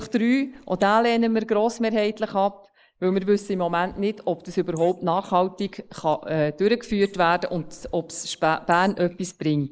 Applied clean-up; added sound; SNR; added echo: neural mask model Resemble Enhance denoiser.